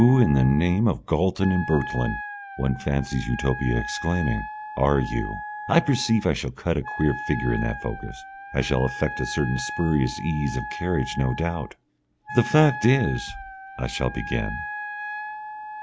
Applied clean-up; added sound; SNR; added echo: none; Wind instrument, woodwind instrument; 11 dB; none.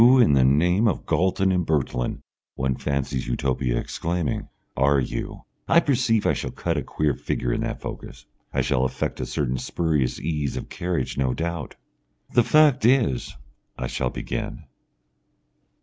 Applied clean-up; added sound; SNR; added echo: none; none; none; none.